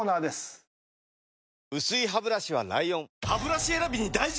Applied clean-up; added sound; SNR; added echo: none; none; none; none.